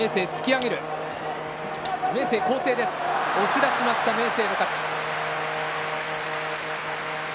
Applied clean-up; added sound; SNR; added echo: none; Brass instrument; 10 dB; none.